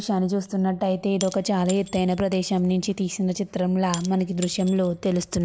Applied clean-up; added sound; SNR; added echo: none; Shatter / Crushing; 20 dB; none.